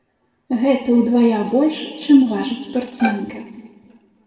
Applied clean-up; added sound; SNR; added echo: none; Bowed string instrument; 12 dB; reverberation time 1.9 s.